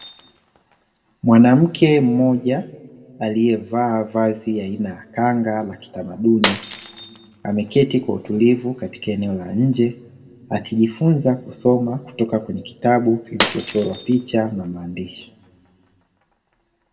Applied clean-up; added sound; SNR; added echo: none; Shatter; 15 dB; reverberation time 1.3 s.